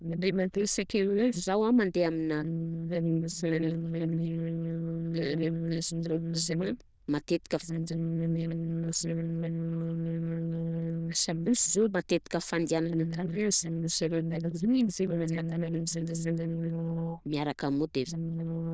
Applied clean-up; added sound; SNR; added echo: neural diffusion model UNIVERSE++.